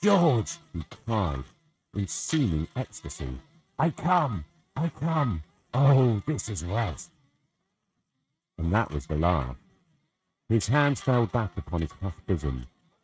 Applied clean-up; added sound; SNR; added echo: neural mask model RNNoise.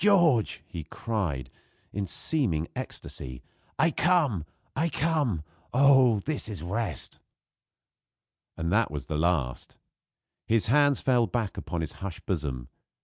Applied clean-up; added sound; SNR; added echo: none; none; none; none.